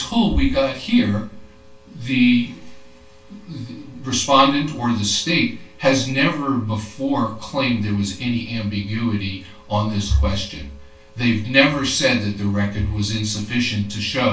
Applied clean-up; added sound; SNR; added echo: none; none; none; reverberation time 0.3 s.